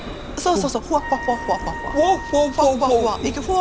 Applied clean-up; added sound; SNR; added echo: none; Wind instrument, woodwind instrument + Vehicle; 10 dB; none.